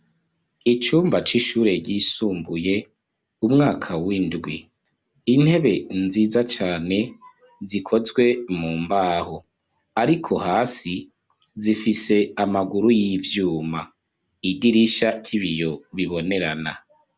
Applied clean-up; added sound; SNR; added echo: none; none; none; none.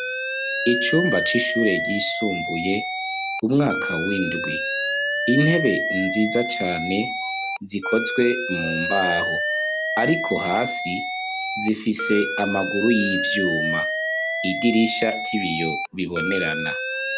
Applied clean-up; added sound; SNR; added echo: none; Alarm; 2 dB; none.